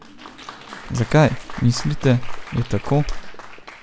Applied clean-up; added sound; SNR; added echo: none; Applause; 17 dB; none.